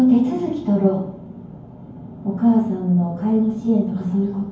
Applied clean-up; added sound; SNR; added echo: none; none; none; reverberation time 0.9 s.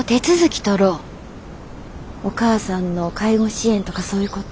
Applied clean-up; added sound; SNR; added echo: none; none; none; none.